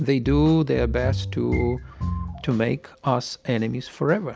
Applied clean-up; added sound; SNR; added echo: none; none; none; none.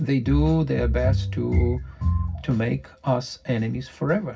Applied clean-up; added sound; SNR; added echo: none; none; none; reverberation time 0.4 s.